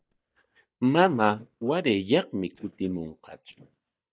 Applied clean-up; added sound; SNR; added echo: neural mask model DeepFilterNet 3.